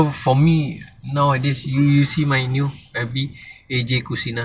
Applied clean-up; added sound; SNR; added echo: none; none; none; none.